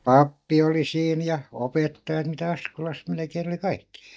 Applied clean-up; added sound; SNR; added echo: neural mask model DeepFilterNet 3.